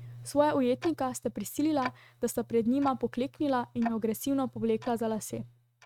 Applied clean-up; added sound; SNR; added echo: neural mask model RNNoise.